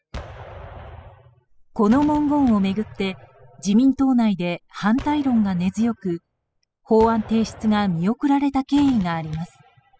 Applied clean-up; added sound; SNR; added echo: classical method spectral subtraction.